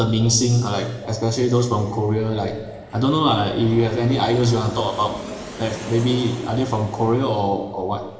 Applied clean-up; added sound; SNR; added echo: none; Aircraft; 18 dB; reverberation time 1.3 s.